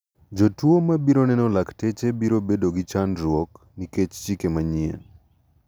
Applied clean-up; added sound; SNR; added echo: none; none; none; none.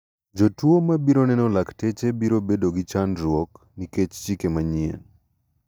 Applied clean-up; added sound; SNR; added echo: neural mask model DeepFilterNet 3.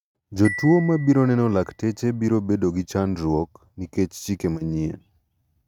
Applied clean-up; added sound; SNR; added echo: neural mask model RNNoise.